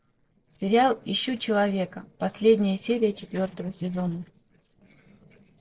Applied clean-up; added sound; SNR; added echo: neural separator model SepFormer DNS4.